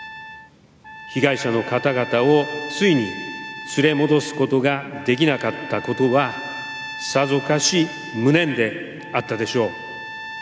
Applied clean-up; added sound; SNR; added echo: none; Trumpet; 13 dB; none.